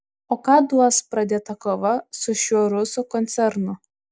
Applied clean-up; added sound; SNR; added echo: none; none; none; none.